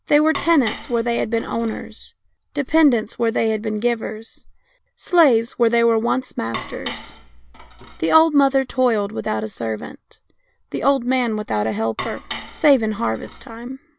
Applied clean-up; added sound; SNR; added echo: none; Dishes, pots, and pans; 13 dB; none.